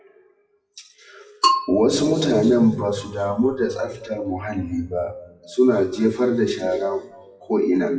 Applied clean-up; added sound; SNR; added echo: classical method WPE with log-MMSE.